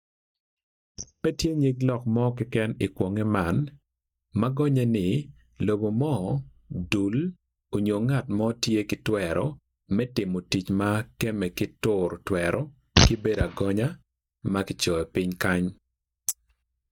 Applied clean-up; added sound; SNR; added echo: neural mask model DeepFilterNet 3.